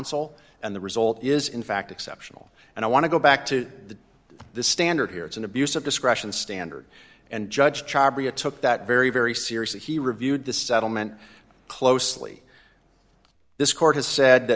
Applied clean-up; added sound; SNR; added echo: none; none; none; none.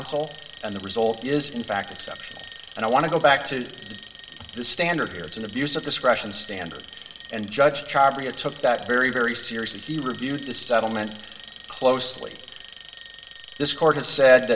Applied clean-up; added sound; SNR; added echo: none; Alarm; 16 dB; reverberation time 0.7 s.